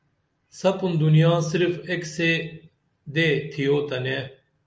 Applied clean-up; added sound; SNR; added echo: none; none; none; none.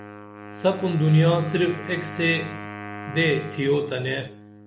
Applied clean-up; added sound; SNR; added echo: none; Wind instrument, woodwind instrument; 13 dB; none.